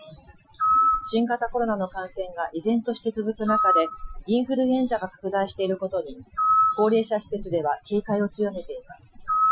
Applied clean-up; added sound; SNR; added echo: classical method Wiener filter.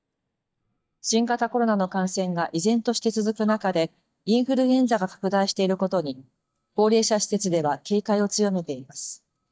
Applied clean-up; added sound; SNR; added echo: neural mask model DeepFilterNet 3.